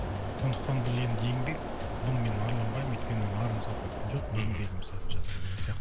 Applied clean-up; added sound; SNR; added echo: none; Mechanisms; 0 dB; none.